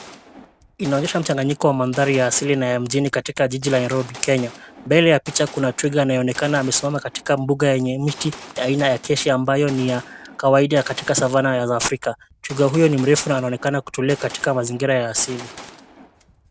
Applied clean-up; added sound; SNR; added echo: none; Gunshot, gunfire; 20 dB; none.